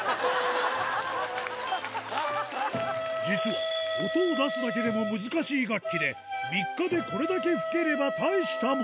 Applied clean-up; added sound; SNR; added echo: none; none; none; none.